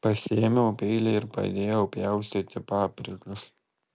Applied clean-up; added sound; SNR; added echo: none; none; none; none.